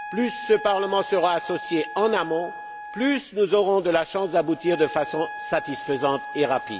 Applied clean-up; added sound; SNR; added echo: none; Wind instrument, woodwind instrument; 12 dB; none.